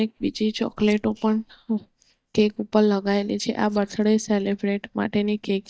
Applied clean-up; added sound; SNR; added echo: neural mask model DeepFilterNet 3.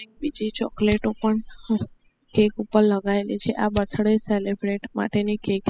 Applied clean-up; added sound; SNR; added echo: classical method spectral subtraction.